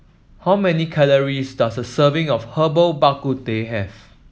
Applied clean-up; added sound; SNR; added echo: none; none; none; none.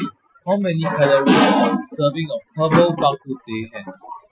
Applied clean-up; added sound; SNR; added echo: classical method Wiener filter.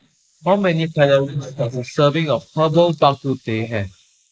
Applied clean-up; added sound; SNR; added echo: neural mask model Resemble Enhance denoiser.